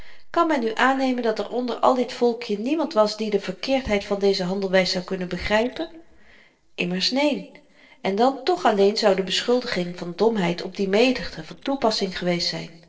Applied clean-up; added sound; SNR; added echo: neural separator model SepFormer DNS4.